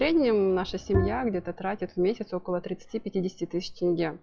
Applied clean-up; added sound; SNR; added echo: classical method log-MMSE.